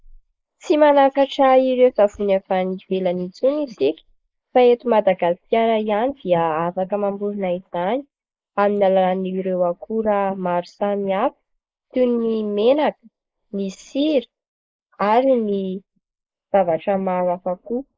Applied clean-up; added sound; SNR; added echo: neural mask model Resemble Enhance denoiser.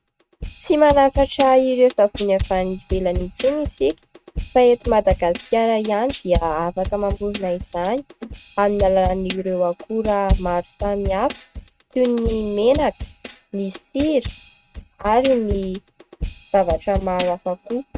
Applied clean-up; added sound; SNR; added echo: neural mask model RNNoise.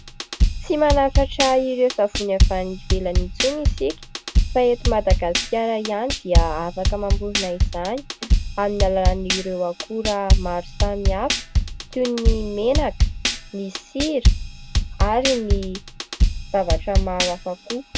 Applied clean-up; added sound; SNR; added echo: none; Drum kit; -2 dB; none.